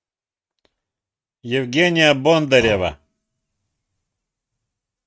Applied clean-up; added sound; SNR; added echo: neural mask model RNNoise.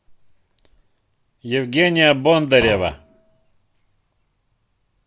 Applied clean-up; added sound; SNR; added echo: none; Thump, thud; 13 dB; none.